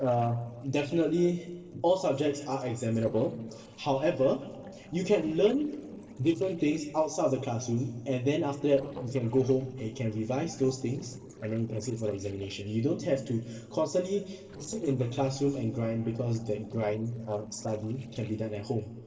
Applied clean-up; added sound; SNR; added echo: neural separator model SepFormer DNS4.